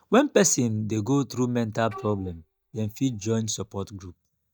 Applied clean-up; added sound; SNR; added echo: neural mask model DeepFilterNet 3.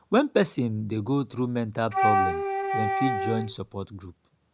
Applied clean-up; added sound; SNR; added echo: none; Wind instrument, woodwind instrument; -1 dB; none.